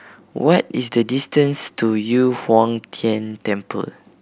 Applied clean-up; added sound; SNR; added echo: none; none; none; none.